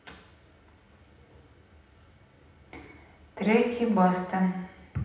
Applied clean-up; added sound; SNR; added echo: none; none; none; reverberation time 0.9 s.